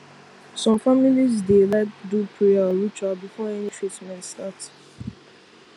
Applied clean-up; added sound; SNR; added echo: none; none; none; none.